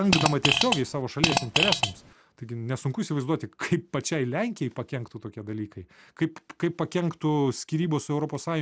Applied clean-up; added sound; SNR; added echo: none; Fart; -2 dB; none.